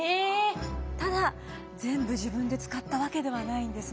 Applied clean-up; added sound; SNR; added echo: none; Brass instrument; 18 dB; none.